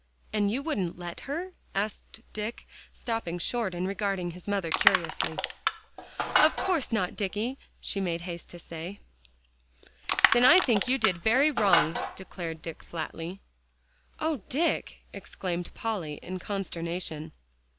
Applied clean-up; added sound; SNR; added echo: none; Crushing; -2 dB; none.